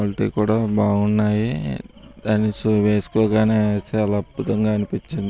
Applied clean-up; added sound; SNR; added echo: none; none; none; none.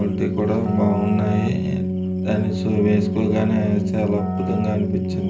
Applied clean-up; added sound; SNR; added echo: none; Keyboard (musical); 2 dB; reverberation time 0.5 s.